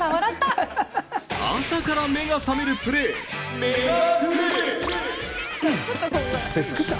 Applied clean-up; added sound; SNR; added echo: none; none; none; none.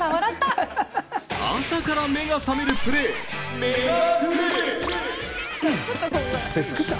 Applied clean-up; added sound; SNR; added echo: none; Gunshot, gunfire; 9 dB; none.